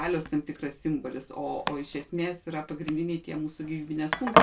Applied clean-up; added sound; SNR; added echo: none; Domestic sounds, home sounds; -1 dB; reverberation time 0.2 s.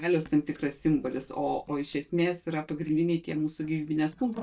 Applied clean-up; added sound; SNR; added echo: neural mask model DeepFilterNet 3.